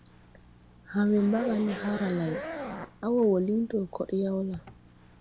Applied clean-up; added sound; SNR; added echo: none; Zipper (clothing); 12 dB; none.